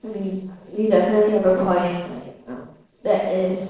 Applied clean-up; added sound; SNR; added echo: neural separator model SepFormer DNS4.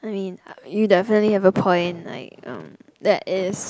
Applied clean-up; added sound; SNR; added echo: none; none; none; none.